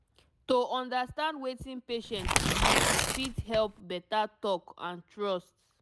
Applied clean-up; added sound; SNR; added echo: none; Tearing; -5 dB; none.